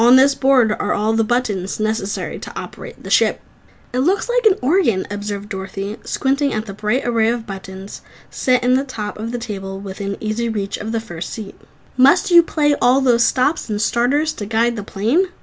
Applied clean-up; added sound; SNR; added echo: none; none; none; none.